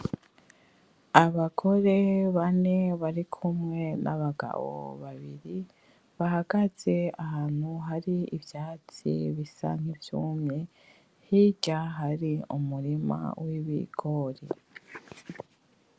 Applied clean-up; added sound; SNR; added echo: none; none; none; none.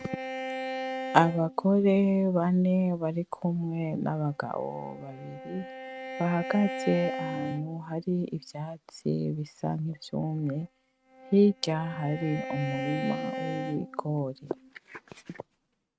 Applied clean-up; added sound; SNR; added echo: neural mask model RNNoise.